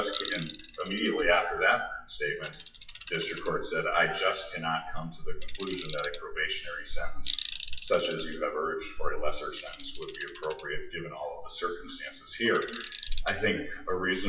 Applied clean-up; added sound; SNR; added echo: classical method WPE with log-MMSE.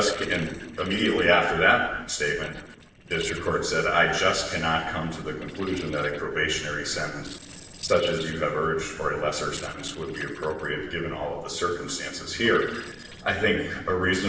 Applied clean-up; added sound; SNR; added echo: neural separator model SepFormer DNS4.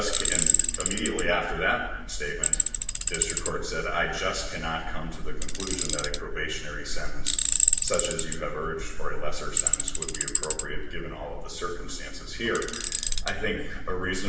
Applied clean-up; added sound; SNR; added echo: none; Tools; 1 dB; reverberation time 1.0 s.